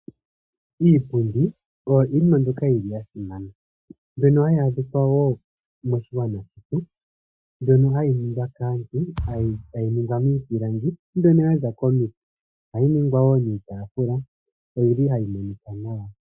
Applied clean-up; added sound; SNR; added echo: classical method Wiener filter.